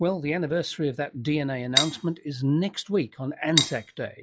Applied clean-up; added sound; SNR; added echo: classical method log-MMSE.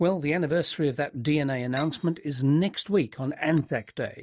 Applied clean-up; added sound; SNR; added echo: neural mask model DeepFilterNet 3.